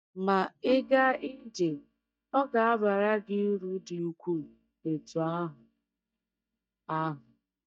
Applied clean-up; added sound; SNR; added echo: neural mask model DeepFilterNet 3.